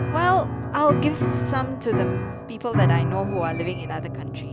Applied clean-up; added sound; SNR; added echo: none; Piano; -1 dB; none.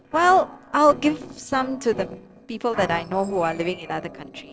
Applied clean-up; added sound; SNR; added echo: neural separator model SepFormer DNS4.